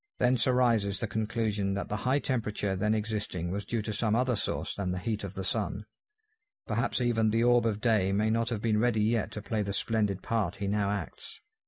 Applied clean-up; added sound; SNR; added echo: none; none; none; none.